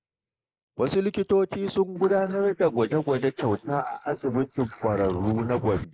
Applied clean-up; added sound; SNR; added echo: neural mask model Resemble Enhance denoiser.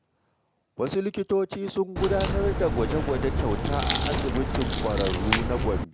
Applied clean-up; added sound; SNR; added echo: none; Crack; -2 dB; none.